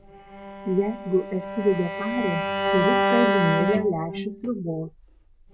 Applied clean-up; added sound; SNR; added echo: none; Bowed string instrument; 1 dB; none.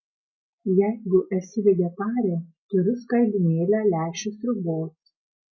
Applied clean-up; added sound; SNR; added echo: none; none; none; none.